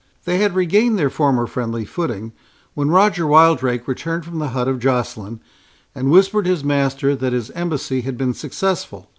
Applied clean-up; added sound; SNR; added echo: none; none; none; none.